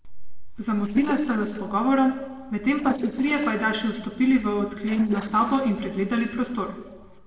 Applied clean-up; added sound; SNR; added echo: neural separator model SepFormer DNS4.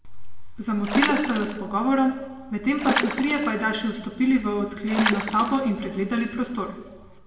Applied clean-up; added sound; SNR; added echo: none; Water / Splash, splatter; 4 dB; reverberation time 1.1 s.